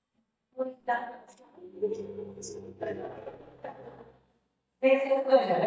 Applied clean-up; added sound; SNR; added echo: neural mask model DeepFilterNet 3.